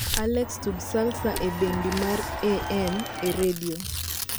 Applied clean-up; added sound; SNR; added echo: none; Crowd / Cheering + Tearing; 5 dB; none.